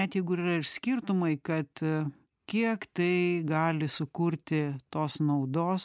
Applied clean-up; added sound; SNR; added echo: none; none; none; none.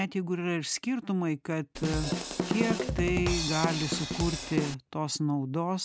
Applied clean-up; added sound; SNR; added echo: none; Drum kit; 1 dB; none.